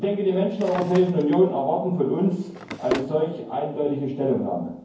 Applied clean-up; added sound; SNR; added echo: none; Drawer open or close; 14 dB; reverberation time 0.9 s.